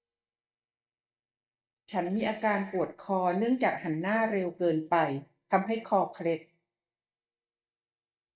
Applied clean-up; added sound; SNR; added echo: neural mask model DeepFilterNet 3.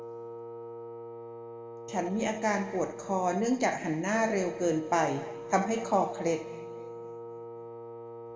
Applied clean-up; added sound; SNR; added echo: none; Wind instrument, woodwind instrument; 10 dB; reverberation time 1.4 s.